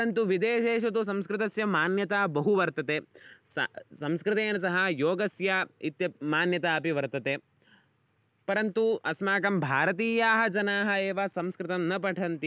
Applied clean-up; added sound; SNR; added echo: none; none; none; none.